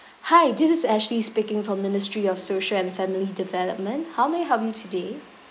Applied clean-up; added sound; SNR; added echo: none; none; none; none.